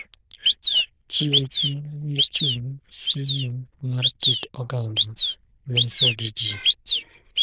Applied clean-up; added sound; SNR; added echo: neural diffusion model UNIVERSE++.